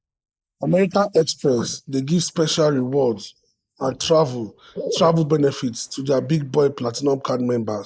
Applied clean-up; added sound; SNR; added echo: neural mask model Resemble Enhance denoiser.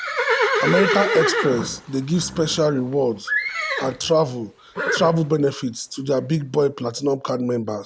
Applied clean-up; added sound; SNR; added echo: none; Livestock, farm animals, working animals; 4 dB; none.